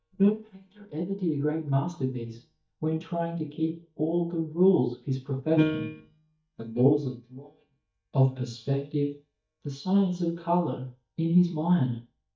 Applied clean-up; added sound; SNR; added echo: neural mask model DeepFilterNet 3.